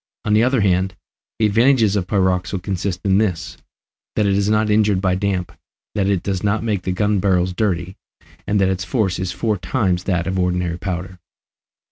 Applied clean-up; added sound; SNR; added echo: none; none; none; none.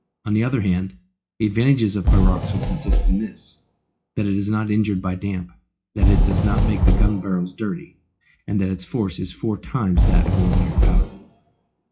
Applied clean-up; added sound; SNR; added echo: classical method WPE with log-MMSE.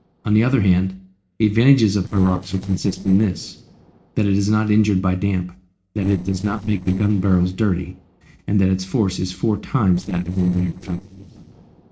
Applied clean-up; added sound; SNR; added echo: neural separator model SepFormer DNS4.